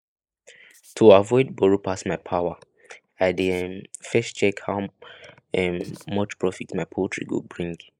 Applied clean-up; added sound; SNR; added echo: neural mask model Resemble Enhance denoiser.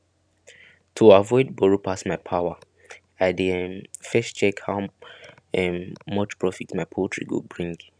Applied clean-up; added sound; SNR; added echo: none; none; none; none.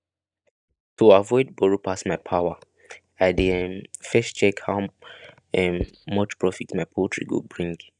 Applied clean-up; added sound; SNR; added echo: neural mask model DeepFilterNet 3.